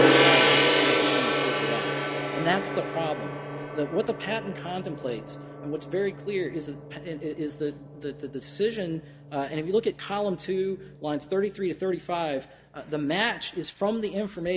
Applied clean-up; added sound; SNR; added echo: none; Gong; -1 dB; none.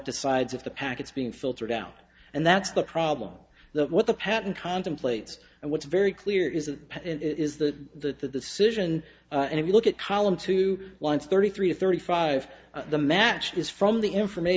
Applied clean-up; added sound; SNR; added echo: none; none; none; none.